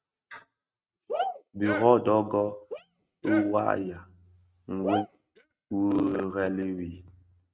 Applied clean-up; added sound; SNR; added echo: neural mask model RNNoise.